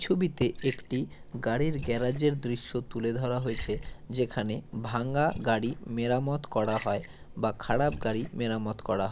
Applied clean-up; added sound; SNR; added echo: none; Liquid; 11 dB; none.